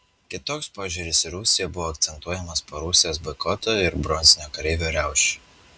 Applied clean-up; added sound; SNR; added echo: none; none; none; none.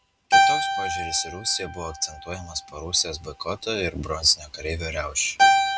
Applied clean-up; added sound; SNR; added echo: none; Keyboard (musical); -3 dB; none.